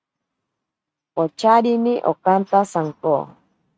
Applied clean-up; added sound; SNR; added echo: neural mask model RNNoise.